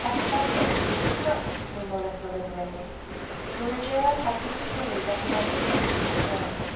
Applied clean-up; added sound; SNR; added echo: none; Waves, surf; -2 dB; reverberation time 0.9 s.